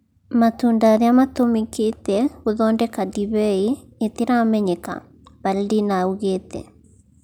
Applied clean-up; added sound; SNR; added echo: none; none; none; none.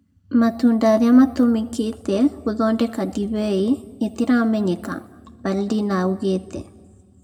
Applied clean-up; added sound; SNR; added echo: none; none; none; reverberation time 1.0 s.